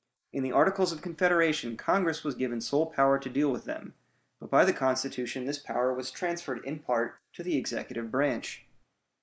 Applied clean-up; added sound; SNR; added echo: neural mask model Resemble Enhance denoiser.